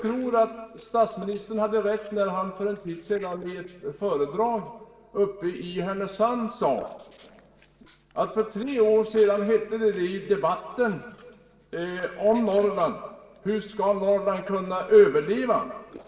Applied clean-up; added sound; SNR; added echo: neural separator model SepFormer DNS4.